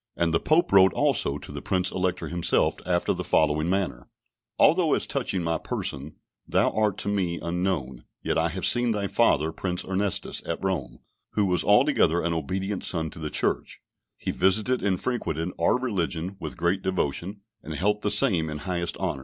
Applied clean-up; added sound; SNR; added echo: none; none; none; none.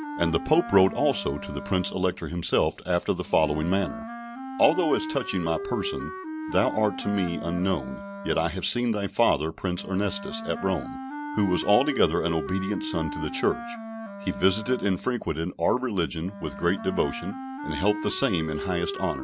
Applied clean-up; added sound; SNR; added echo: none; Wind instrument, woodwind instrument; 10 dB; none.